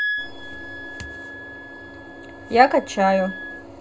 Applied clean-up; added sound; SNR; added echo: none; Wind instrument, woodwind instrument; 10 dB; reverberation time 0.2 s.